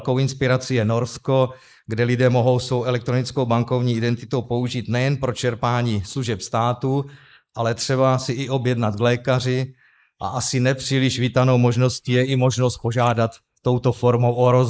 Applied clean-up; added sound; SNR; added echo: neural mask model Resemble Enhance denoiser.